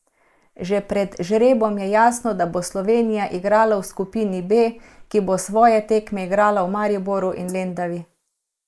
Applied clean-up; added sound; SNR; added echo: neural mask model Resemble Enhance denoiser.